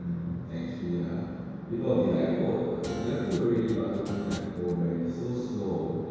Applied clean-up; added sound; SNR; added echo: none; Guitar; 13 dB; reverberation time 2.0 s.